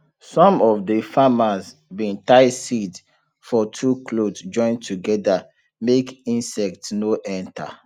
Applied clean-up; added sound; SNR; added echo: none; none; none; none.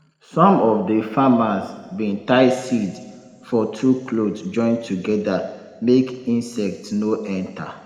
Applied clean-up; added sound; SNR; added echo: none; none; none; reverberation time 1.8 s.